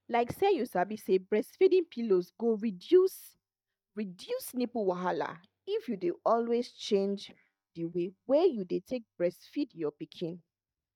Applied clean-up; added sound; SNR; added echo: neural mask model DeepFilterNet 3.